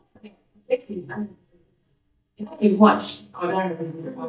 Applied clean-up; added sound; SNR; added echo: neural mask model DeepFilterNet 3.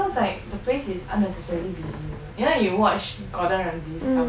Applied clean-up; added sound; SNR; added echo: none; none; none; none.